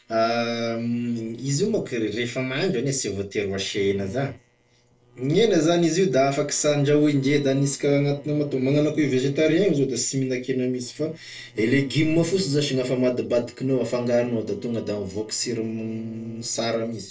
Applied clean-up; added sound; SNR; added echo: neural separator model SepFormer DNS4.